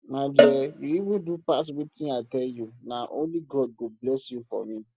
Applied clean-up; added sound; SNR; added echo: none; Cowbell; -2 dB; none.